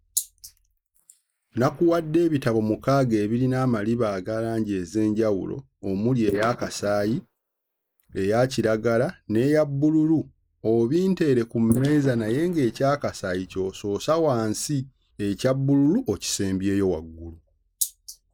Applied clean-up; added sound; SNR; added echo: neural mask model Resemble Enhance denoiser.